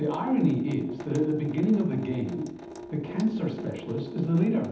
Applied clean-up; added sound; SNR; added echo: none; Drip / Sink (filling or washing) / Water tap, faucet; 13 dB; reverberation time 0.8 s.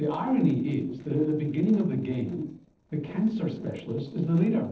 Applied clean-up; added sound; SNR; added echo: neural separator model SepFormer DNS4.